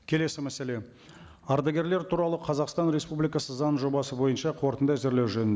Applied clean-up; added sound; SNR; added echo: none; none; none; none.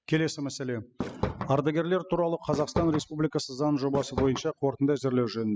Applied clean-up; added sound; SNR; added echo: classical method spectral subtraction.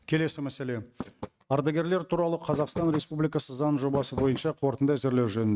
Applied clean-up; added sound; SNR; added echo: neural mask model RNNoise.